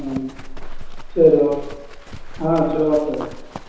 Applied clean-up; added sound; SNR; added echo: none; Livestock, farm animals, working animals; 10 dB; reverberation time 1.0 s.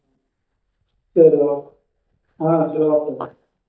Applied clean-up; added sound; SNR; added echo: neural mask model DeepFilterNet 3.